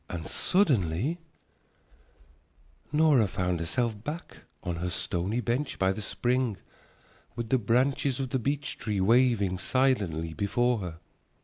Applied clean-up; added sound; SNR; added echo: none; none; none; none.